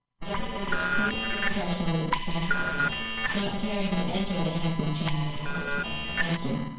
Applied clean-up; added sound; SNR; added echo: neural separator model SepFormer WHAMR!.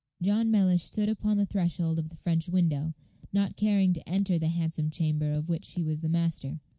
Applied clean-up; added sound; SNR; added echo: none; none; none; none.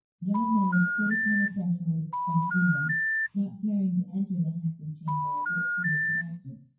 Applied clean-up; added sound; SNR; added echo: classical method WPE with log-MMSE.